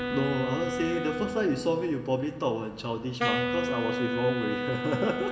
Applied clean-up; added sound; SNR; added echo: none; Wind instrument, woodwind instrument; 3 dB; reverberation time 1.1 s.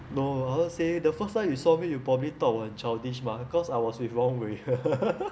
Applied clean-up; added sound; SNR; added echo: none; none; none; none.